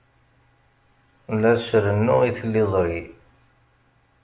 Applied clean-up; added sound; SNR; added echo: none; none; none; none.